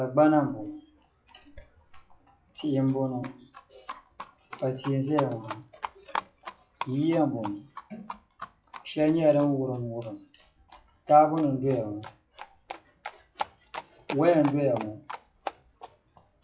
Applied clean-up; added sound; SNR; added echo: classical method WPE with log-MMSE.